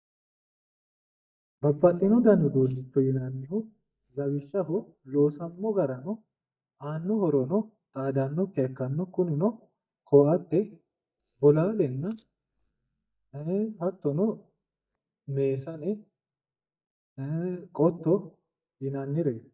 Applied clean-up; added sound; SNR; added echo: neural mask model DeepFilterNet 3.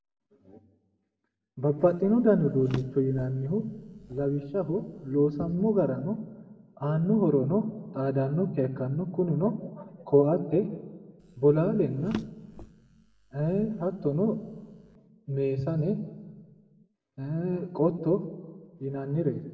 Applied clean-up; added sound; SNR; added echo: none; Drawer open or close; 19 dB; reverberation time 1.2 s.